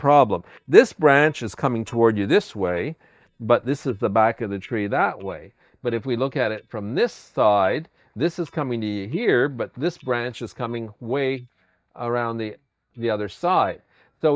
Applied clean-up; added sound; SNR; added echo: neural mask model DeepFilterNet 3.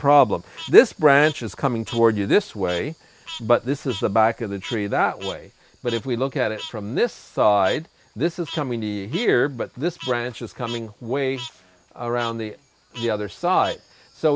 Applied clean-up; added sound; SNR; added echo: none; Frog; 18 dB; none.